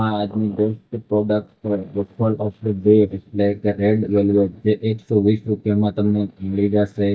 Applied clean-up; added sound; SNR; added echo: neural mask model DeepFilterNet 3.